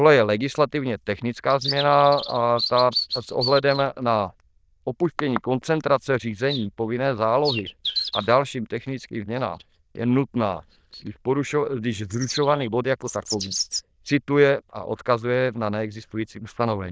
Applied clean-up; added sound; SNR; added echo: neural diffusion model UNIVERSE++.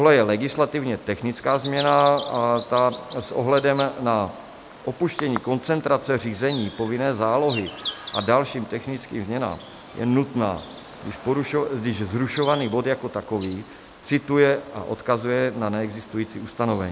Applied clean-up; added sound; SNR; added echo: none; Bird vocalization, bird call, bird song; 12 dB; none.